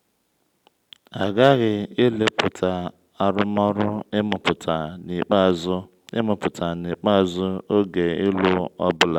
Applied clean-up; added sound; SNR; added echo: none; none; none; none.